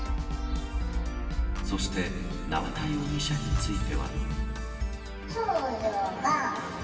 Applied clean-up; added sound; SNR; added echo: none; Organ; 12 dB; reverberation time 2.6 s.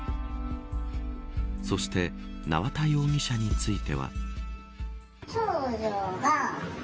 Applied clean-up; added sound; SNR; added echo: none; none; none; none.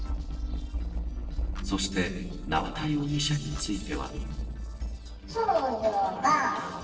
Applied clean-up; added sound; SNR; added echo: neural separator model SepFormer DNS4.